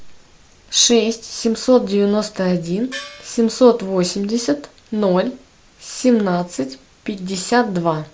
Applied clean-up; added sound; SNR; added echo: none; Gong; 16 dB; none.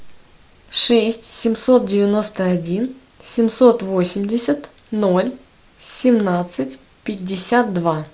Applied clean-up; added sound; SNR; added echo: none; none; none; none.